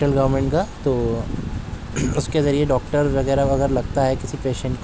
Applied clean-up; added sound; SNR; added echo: none; Trickle, dribble / Bathtub (filling or washing) / Water tap, faucet; 20 dB; none.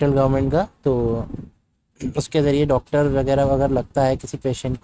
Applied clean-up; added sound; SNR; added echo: neural mask model RNNoise.